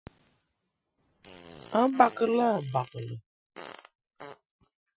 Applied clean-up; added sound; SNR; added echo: classical method Wiener filter.